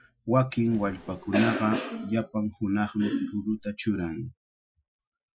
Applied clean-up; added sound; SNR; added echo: classical method Wiener filter.